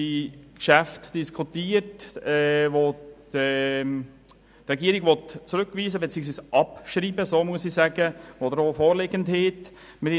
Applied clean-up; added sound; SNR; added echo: none; none; none; none.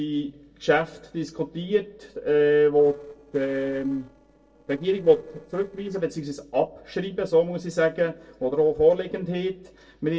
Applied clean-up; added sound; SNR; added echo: neural separator model SepFormer DNS4.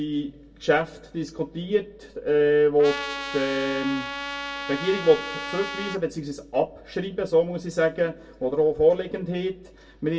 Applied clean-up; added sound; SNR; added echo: none; Trumpet; 8 dB; reverberation time 0.2 s.